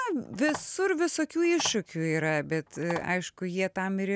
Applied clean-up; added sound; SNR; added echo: none; Telephone; 15 dB; none.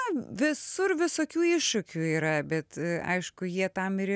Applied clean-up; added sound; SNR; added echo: none; none; none; none.